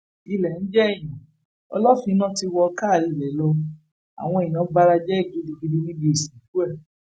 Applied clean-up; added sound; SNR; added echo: none; none; none; none.